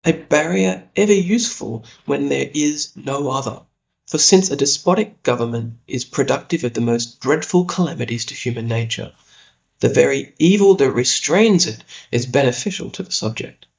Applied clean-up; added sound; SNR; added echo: neural mask model DeepFilterNet 3.